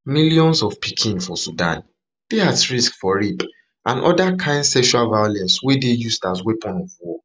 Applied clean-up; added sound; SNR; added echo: none; none; none; none.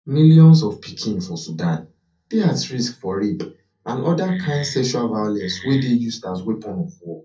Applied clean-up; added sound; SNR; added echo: none; Wood; 17 dB; reverberation time 0.3 s.